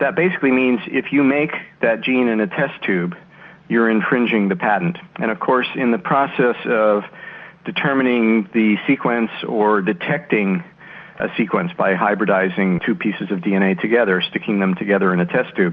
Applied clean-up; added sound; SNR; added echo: none; none; none; none.